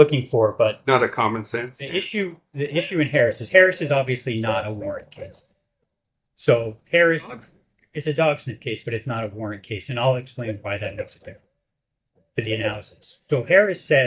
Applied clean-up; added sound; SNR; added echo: neural mask model DeepFilterNet 3.